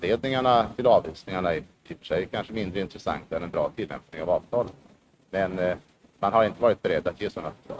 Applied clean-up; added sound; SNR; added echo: neural mask model RNNoise.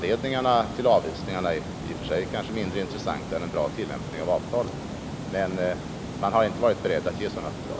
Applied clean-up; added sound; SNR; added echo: none; Water; 7 dB; none.